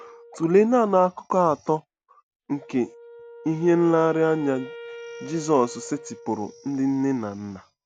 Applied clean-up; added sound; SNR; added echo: none; Wind instrument, woodwind instrument; 19 dB; none.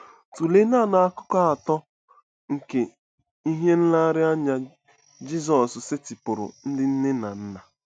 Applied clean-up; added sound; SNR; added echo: none; none; none; none.